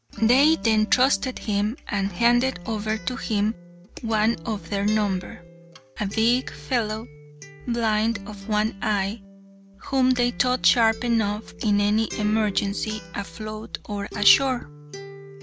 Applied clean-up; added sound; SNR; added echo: none; Acoustic guitar; 16 dB; none.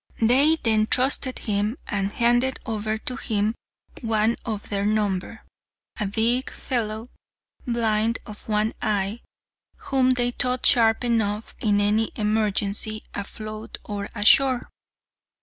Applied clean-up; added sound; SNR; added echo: none; none; none; none.